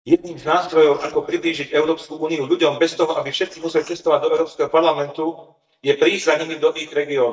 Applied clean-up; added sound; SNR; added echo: neural mask model DeepFilterNet 3.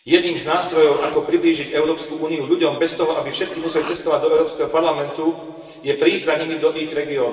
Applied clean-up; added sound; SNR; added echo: none; Respiratory sounds; 18 dB; reverberation time 2.7 s.